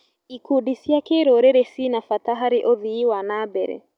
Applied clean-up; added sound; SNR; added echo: none; none; none; none.